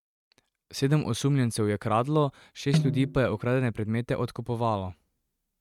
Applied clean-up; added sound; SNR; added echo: neural mask model RNNoise.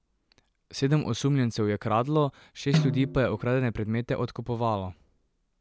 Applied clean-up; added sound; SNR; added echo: none; Snare drum; 5 dB; none.